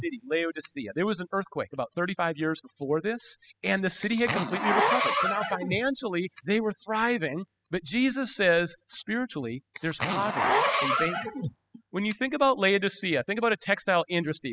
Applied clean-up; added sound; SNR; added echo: classical method spectral subtraction.